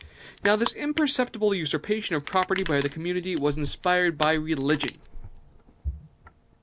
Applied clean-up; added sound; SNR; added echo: none; Crushing; 10 dB; none.